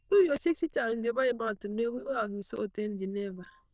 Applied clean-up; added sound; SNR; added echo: neural diffusion model UNIVERSE++.